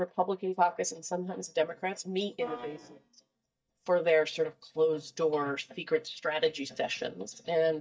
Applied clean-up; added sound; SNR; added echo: neural mask model DeepFilterNet 3.